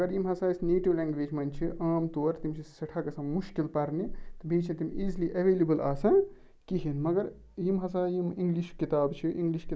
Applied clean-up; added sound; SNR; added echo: none; none; none; none.